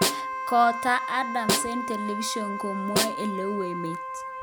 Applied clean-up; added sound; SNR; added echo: none; Snare drum + Wind instrument, woodwind instrument; 1 dB; none.